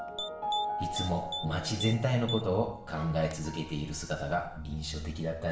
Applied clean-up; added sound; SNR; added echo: none; Typing; 11 dB; reverberation time 0.7 s.